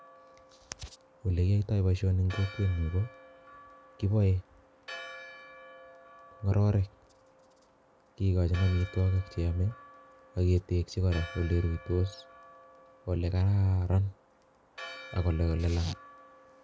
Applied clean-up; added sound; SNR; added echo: none; Church bell; 20 dB; none.